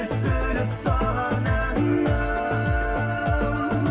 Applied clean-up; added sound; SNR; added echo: none; Bowed string instrument; 19 dB; reverberation time 2.4 s.